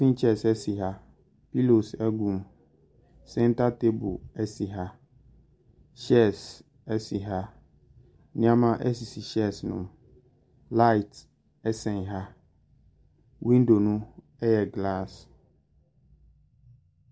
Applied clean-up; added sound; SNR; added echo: none; none; none; none.